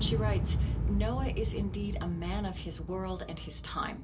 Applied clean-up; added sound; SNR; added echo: none; Explosion; -3 dB; reverberation time 0.2 s.